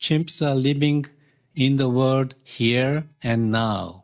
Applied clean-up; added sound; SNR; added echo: neural mask model DeepFilterNet 3.